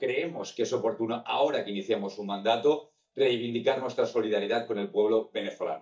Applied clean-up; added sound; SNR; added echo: neural mask model DeepFilterNet 3.